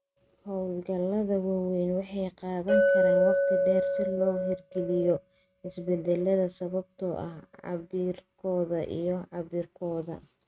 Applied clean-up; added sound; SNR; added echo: neural mask model RNNoise.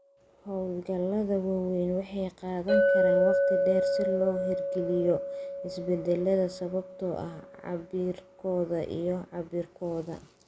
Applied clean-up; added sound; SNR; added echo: none; Chink, clink; 0 dB; none.